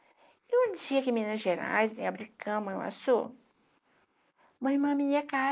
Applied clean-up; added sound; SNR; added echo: neural mask model Resemble Enhance denoiser.